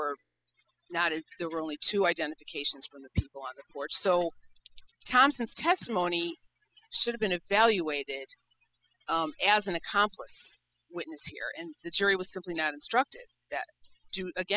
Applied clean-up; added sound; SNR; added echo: classical method spectral subtraction.